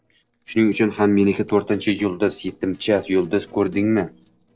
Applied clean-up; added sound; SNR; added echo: neural separator model SepFormer DNS4.